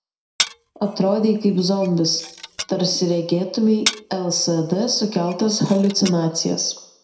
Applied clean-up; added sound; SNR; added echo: none; Glass; 11 dB; reverberation time 0.5 s.